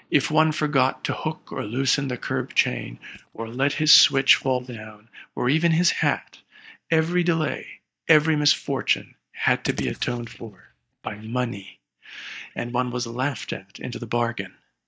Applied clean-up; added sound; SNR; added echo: neural mask model DeepFilterNet 3.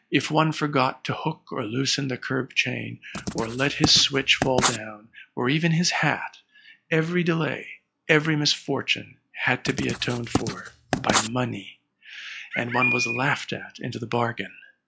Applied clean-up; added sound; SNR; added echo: classical method log-MMSE.